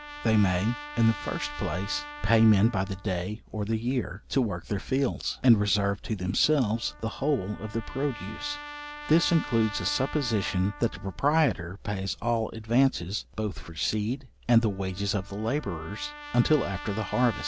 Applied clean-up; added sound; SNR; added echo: none; Trumpet; 16 dB; none.